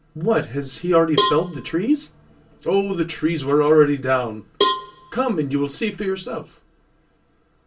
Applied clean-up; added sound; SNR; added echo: none; Cowbell; 4 dB; reverberation time 0.2 s.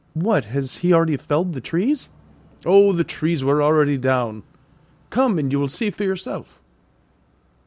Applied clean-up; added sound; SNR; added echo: none; none; none; none.